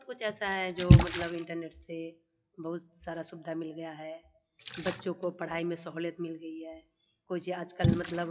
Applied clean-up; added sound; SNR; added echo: classical method WPE with log-MMSE.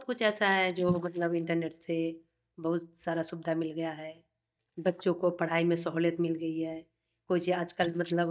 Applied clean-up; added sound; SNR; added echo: neural mask model DeepFilterNet 3.